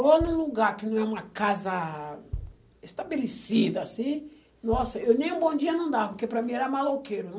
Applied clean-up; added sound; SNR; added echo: none; Bass drum; 16 dB; none.